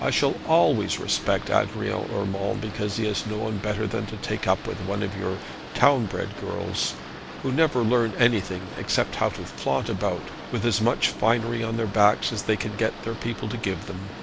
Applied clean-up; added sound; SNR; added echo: none; Boat, Water vehicle; 12 dB; none.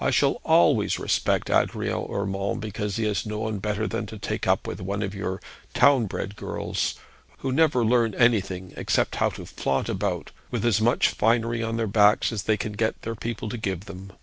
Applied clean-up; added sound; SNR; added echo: none; none; none; none.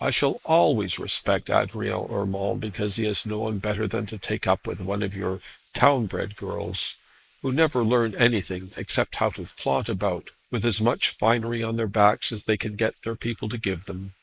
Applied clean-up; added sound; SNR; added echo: neural mask model Resemble Enhance denoiser.